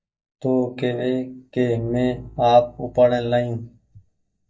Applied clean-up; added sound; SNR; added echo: neural mask model DeepFilterNet 3.